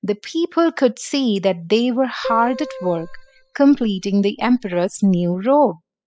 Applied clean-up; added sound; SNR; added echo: classical method spectral subtraction.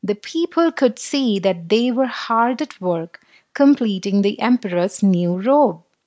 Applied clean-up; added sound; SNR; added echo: none; none; none; none.